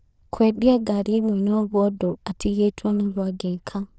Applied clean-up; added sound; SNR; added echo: neural diffusion model UNIVERSE++.